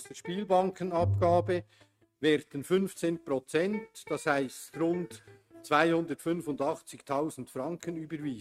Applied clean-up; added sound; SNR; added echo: neural mask model RNNoise.